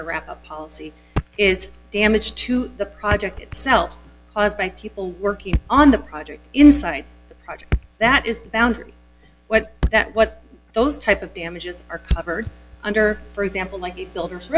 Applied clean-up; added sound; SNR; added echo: none; Thump, thud; 11 dB; none.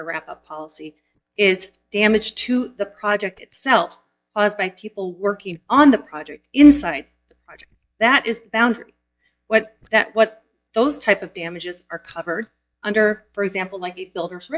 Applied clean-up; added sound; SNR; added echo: neural mask model DeepFilterNet 3.